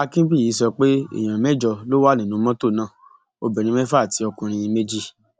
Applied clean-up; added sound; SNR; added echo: none; none; none; none.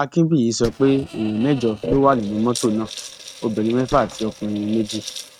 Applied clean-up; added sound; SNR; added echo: neural mask model RNNoise.